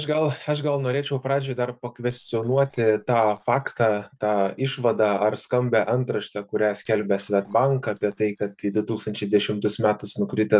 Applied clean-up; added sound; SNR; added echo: neural mask model DeepFilterNet 3.